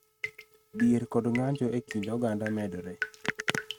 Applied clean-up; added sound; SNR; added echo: neural mask model RNNoise.